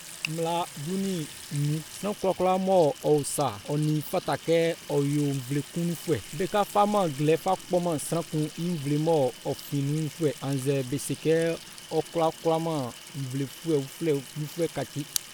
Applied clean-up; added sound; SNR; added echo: none; Sink (filling or washing) / Water tap, faucet; 16 dB; none.